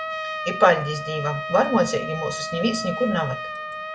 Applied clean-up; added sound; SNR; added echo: none; Trumpet; 7 dB; reverberation time 0.3 s.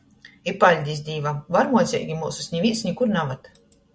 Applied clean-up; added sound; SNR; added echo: none; none; none; none.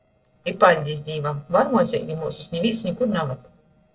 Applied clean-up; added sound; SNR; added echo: neural separator model SepFormer DNS4.